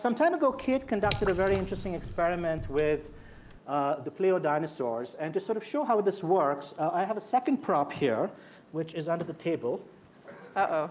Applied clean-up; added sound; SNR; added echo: none; Drip / Water; 10 dB; none.